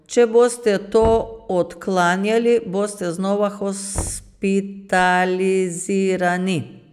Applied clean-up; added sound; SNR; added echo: none; Knock; 16 dB; none.